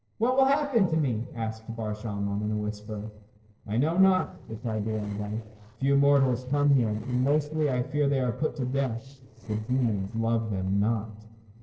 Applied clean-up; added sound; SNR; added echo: neural separator model SepFormer DNS4.